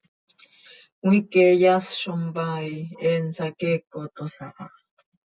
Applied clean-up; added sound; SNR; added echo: none; none; none; none.